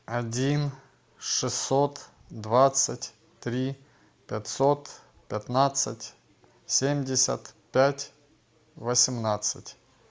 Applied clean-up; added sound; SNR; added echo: none; none; none; none.